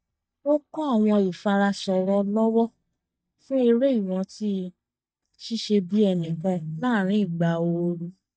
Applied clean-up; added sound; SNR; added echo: neural mask model DeepFilterNet 3.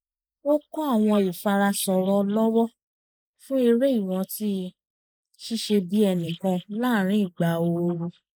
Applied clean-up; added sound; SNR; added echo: neural mask model Resemble Enhance denoiser.